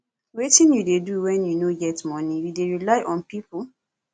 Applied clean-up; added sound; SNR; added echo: none; none; none; none.